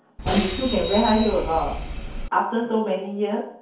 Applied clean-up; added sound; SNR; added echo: none; Bus; 4 dB; reverberation time 0.6 s.